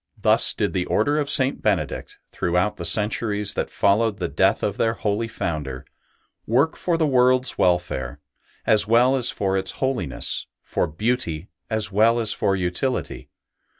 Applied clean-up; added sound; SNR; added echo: none; none; none; none.